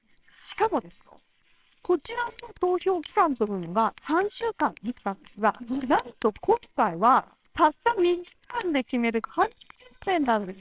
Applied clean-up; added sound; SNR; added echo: neural separator model SepFormer WHAMR!.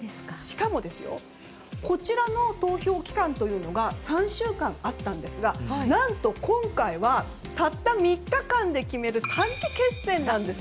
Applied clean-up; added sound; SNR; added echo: none; none; none; none.